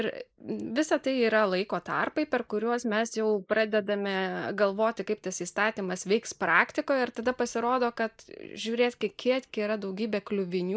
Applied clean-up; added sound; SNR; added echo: neural mask model Resemble Enhance denoiser.